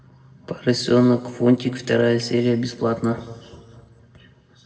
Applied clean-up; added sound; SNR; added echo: none; none; none; reverberation time 2.0 s.